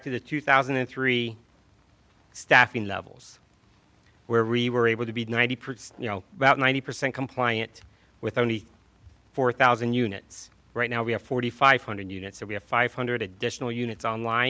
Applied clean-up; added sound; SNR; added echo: none; none; none; none.